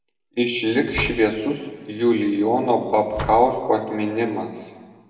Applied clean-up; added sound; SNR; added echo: none; Slam; 16 dB; reverberation time 1.3 s.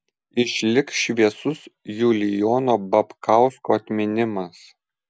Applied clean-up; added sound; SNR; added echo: none; none; none; none.